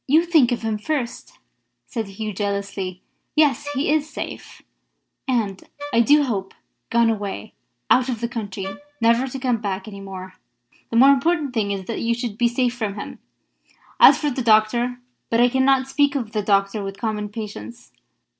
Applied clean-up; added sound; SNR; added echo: neural separator model SepFormer DNS4.